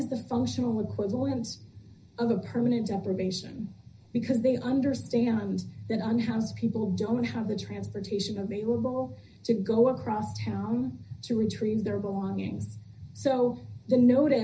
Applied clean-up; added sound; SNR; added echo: none; none; none; reverberation time 0.5 s.